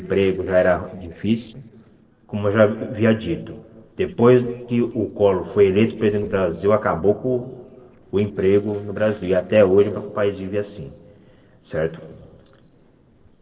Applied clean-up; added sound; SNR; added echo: neural separator model SepFormer DNS4.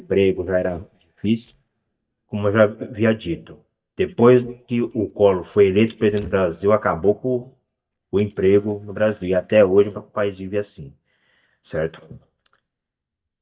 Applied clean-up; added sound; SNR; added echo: neural mask model DeepFilterNet 3.